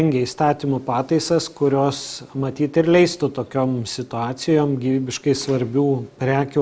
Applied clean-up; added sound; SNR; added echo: none; none; none; none.